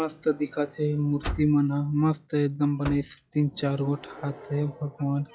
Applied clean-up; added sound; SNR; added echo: classical method log-MMSE.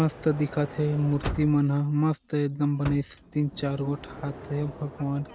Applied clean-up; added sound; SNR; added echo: none; Sliding door / Motor vehicle (road); 13 dB; none.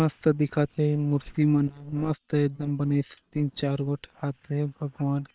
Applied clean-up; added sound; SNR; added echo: neural separator model SepFormer WHAM!.